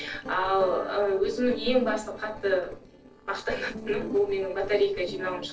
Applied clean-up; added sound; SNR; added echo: neural separator model SepFormer DNS4.